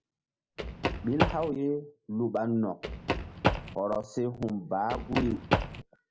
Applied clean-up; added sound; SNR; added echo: none; Run; -1 dB; none.